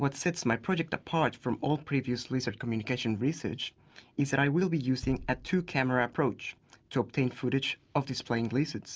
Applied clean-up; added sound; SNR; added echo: none; Bass drum; 19 dB; none.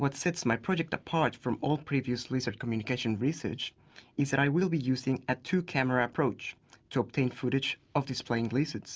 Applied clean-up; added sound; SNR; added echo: none; none; none; none.